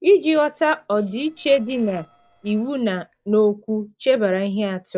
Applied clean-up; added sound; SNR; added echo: neural separator model SepFormer DNS4.